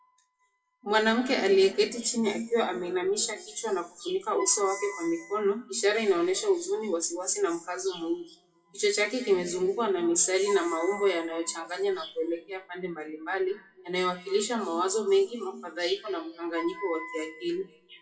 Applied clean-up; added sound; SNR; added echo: classical method WPE with log-MMSE.